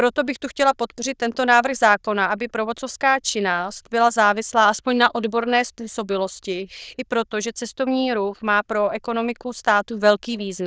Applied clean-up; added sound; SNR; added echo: neural diffusion model UNIVERSE++.